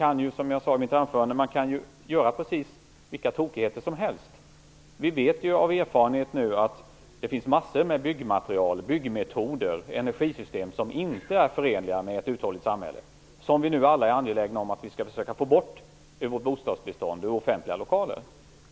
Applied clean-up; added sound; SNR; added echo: none; none; none; none.